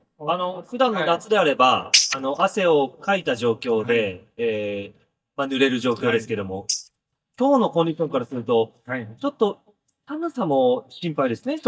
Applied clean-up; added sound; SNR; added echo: neural mask model DeepFilterNet 3.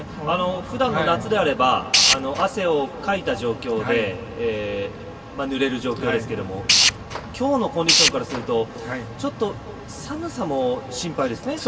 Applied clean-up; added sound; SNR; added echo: none; Tools; -4 dB; reverberation time 2.4 s.